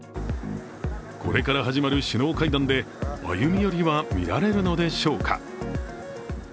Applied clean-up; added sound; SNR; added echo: none; none; none; none.